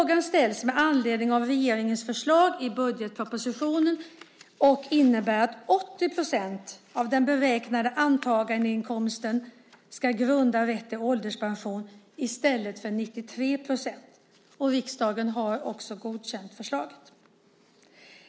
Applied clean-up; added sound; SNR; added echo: none; none; none; none.